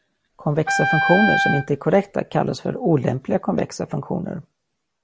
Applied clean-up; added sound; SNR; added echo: none; Wind instrument, woodwind instrument; 1 dB; none.